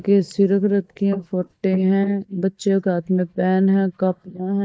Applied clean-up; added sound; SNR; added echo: neural mask model DeepFilterNet 3.